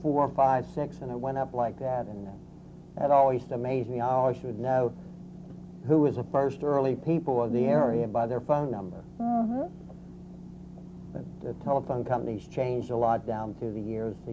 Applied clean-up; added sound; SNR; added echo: none; none; none; none.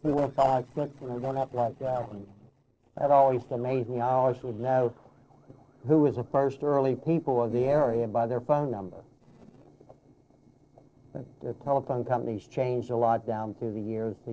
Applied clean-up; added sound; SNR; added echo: neural separator model SepFormer DNS4.